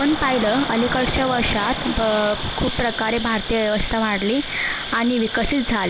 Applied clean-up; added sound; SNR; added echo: none; Insect + Rain / Dog; 8 dB; none.